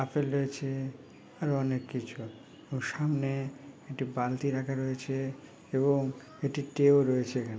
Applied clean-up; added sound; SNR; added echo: none; none; none; none.